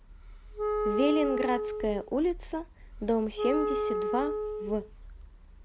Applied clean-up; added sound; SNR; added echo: none; Wind instrument, woodwind instrument; 2 dB; none.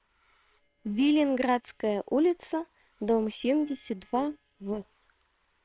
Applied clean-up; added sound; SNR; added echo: neural separator model SepFormer WHAM!.